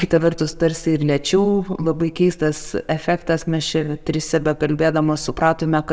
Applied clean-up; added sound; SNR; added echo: none; none; none; none.